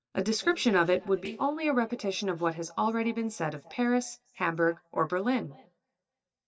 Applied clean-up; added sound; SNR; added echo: neural mask model DeepFilterNet 3.